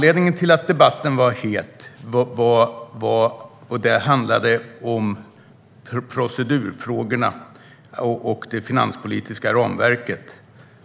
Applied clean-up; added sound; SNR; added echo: none; none; none; none.